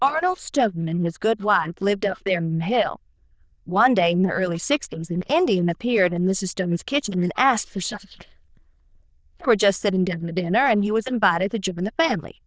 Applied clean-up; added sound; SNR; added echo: neural diffusion model UNIVERSE++.